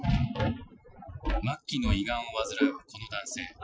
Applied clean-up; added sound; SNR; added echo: classical method Wiener filter.